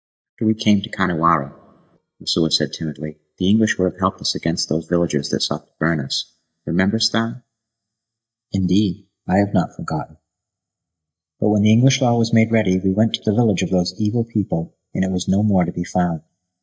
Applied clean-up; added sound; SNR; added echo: neural mask model DeepFilterNet 3.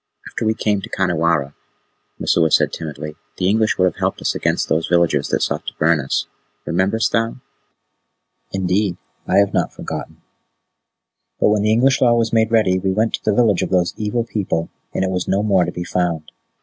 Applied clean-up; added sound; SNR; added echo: none; none; none; none.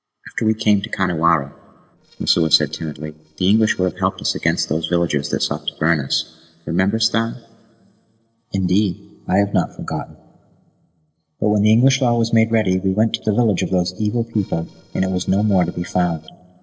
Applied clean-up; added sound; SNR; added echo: neural separator model SepFormer DNS4.